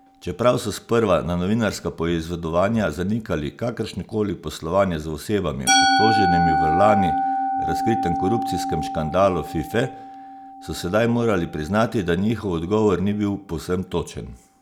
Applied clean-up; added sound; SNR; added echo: none; Musical instrument; 4 dB; none.